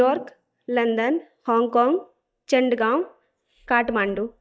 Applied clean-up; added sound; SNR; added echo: neural mask model DeepFilterNet 3.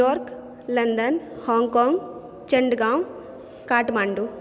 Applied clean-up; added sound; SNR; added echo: none; none; none; none.